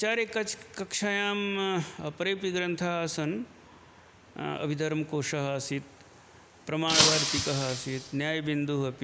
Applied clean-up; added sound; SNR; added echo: none; Shatter; -1 dB; none.